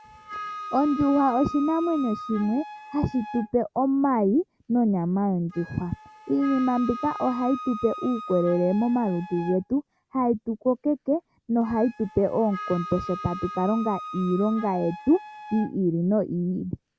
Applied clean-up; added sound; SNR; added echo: none; Wind instrument, woodwind instrument; 14 dB; none.